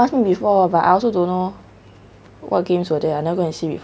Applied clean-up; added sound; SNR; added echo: none; none; none; none.